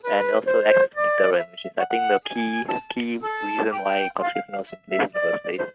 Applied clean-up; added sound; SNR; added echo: neural mask model RNNoise.